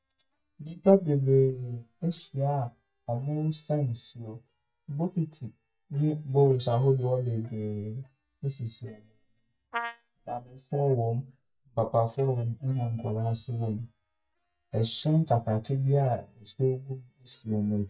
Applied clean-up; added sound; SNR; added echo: neural mask model DeepFilterNet 3.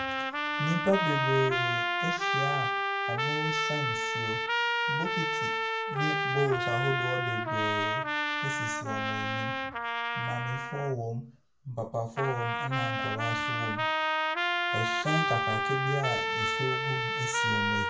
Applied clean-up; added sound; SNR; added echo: none; Trumpet; -3 dB; reverberation time 0.3 s.